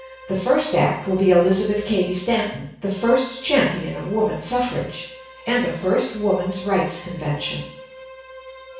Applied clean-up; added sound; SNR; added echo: none; Bowed string instrument; 18 dB; reverberation time 0.6 s.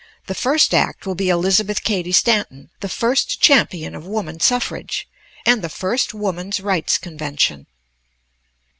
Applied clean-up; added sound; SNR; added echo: none; none; none; none.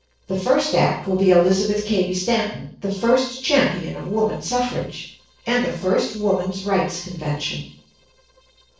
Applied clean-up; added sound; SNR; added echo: neural separator model SepFormer DNS4.